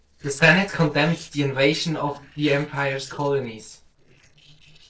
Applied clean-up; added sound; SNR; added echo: neural separator model SepFormer DNS4.